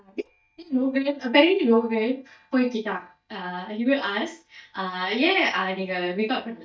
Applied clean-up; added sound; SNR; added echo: neural mask model DeepFilterNet 3.